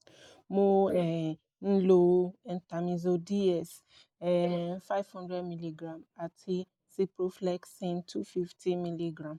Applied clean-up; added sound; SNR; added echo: neural mask model Resemble Enhance denoiser.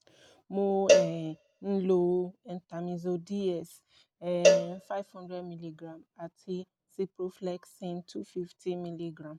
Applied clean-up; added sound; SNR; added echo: none; Cowbell; -4 dB; none.